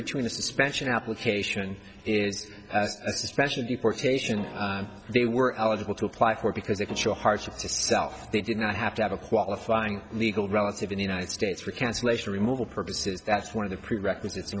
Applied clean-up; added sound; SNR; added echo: none; Keyboard (musical); 14 dB; none.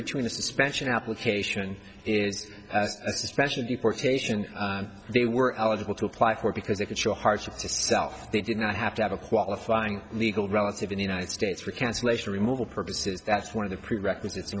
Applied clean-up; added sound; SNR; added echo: none; none; none; none.